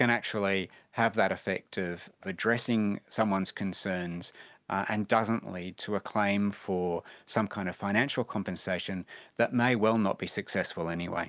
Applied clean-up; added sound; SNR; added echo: none; none; none; none.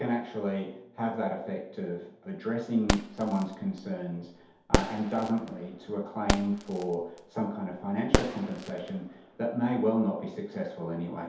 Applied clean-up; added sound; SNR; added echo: none; Fireworks; 2 dB; reverberation time 0.8 s.